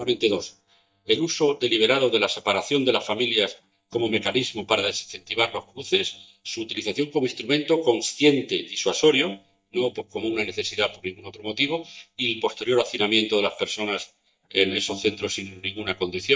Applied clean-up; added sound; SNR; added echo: neural mask model DeepFilterNet 3.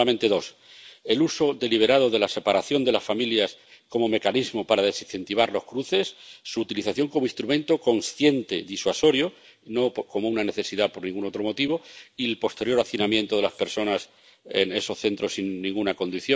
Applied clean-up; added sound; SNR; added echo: none; none; none; none.